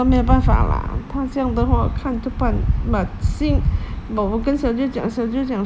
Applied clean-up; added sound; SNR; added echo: none; none; none; none.